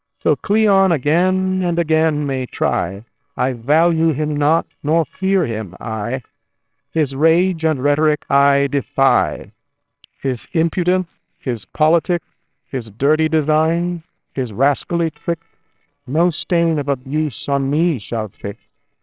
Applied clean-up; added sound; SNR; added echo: neural separator model SepFormer WHAMR!.